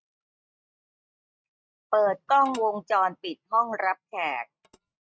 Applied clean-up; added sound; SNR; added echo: neural mask model RNNoise.